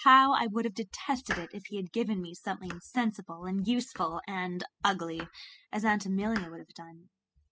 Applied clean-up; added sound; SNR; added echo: classical method spectral subtraction.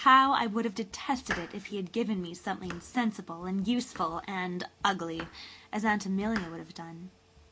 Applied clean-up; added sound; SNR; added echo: none; Domestic sounds, home sounds; 17 dB; none.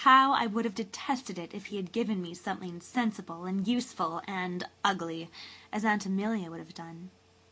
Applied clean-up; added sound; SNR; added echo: none; none; none; none.